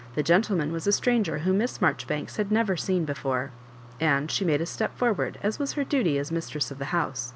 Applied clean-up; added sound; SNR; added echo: none; none; none; none.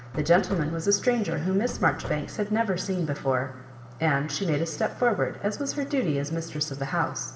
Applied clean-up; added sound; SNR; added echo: none; Knock / Wood; 15 dB; reverberation time 2.3 s.